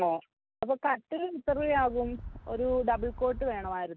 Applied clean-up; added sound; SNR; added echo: none; Wind; 11 dB; none.